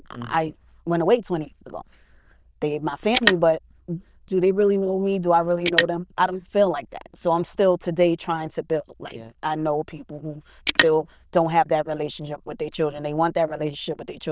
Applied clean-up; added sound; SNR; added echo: neural diffusion model UNIVERSE++.